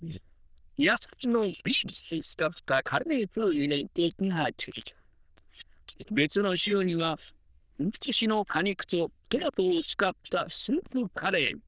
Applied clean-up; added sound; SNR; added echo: neural diffusion model UNIVERSE++.